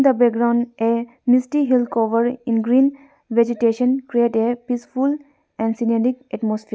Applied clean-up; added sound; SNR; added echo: none; none; none; none.